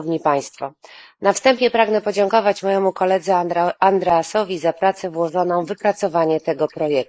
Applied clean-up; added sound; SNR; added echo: neural mask model Resemble Enhance denoiser.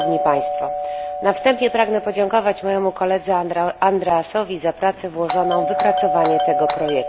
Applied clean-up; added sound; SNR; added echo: none; Doorbell; 4 dB; none.